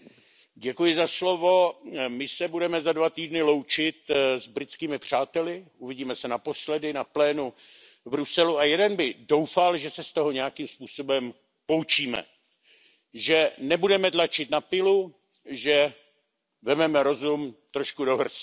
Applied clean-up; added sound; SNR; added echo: none; none; none; none.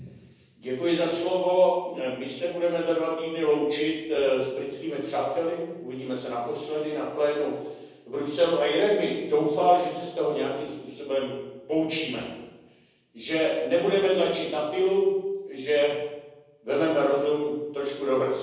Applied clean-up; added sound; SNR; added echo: none; none; none; reverberation time 1.1 s.